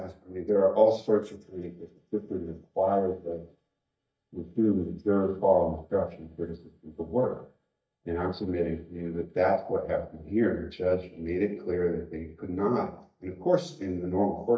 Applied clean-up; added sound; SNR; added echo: neural mask model DeepFilterNet 3.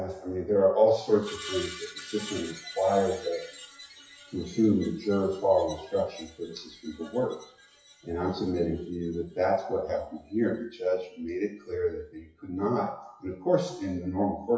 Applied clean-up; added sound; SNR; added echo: classical method WPE with log-MMSE.